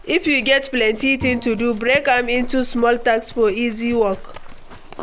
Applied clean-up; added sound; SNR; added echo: none; Bowed string instrument + Livestock, farm animals, working animals; 13 dB; none.